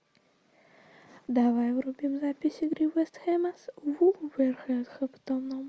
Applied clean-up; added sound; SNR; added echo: none; none; none; none.